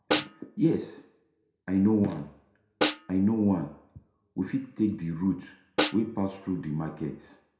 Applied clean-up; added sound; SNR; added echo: none; Snare drum; 4 dB; reverberation time 0.5 s.